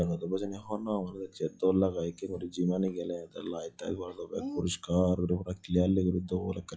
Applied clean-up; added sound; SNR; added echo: classical method log-MMSE.